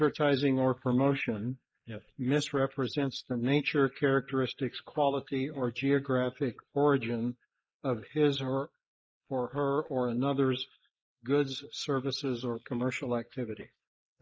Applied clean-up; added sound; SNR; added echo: neural mask model Resemble Enhance denoiser.